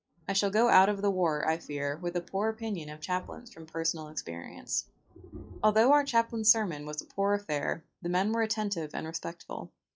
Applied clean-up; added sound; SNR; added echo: classical method log-MMSE.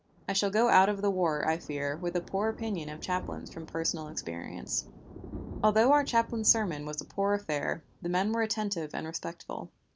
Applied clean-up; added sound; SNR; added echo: none; Thunder; 17 dB; none.